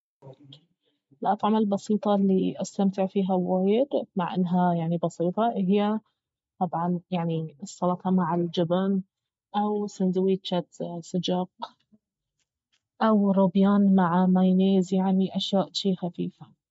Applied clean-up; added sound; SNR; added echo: none; none; none; none.